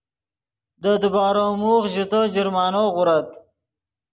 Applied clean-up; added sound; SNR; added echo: none; none; none; none.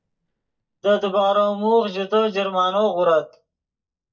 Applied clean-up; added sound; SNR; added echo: neural mask model DeepFilterNet 3.